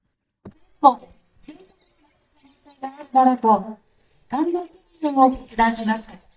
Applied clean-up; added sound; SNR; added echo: neural mask model DeepFilterNet 3.